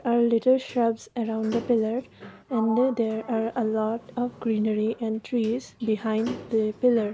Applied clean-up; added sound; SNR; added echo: none; Sliding door; 17 dB; none.